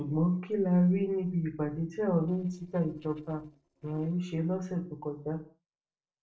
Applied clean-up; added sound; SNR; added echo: neural separator model SepFormer DNS4.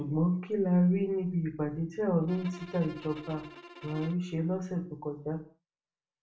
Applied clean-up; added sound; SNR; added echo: none; Bowed string instrument; 18 dB; reverberation time 0.3 s.